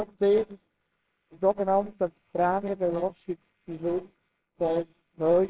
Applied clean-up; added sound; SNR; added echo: neural separator model SepFormer WHAMR!.